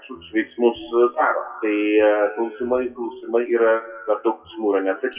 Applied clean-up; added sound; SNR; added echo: classical method WPE with log-MMSE.